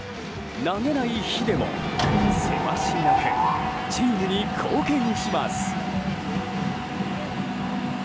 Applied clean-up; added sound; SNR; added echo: none; Mechanisms; -2 dB; none.